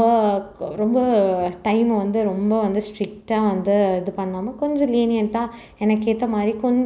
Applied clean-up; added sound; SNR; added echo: none; none; none; none.